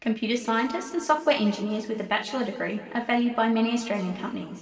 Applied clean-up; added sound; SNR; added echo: none; none; none; reverberation time 2.2 s.